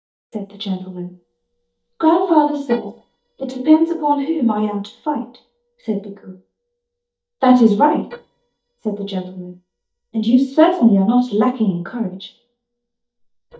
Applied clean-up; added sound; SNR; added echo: neural mask model DeepFilterNet 3.